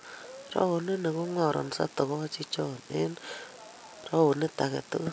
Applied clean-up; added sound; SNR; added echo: none; none; none; none.